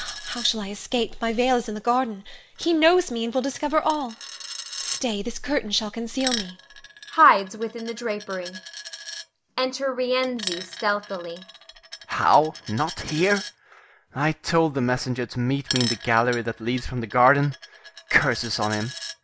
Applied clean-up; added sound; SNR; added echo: none; Coin (dropping); 14 dB; none.